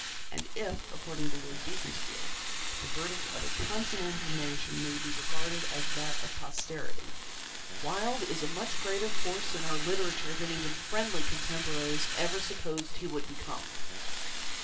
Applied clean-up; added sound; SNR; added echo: none; Fire; 8 dB; reverberation time 2.7 s.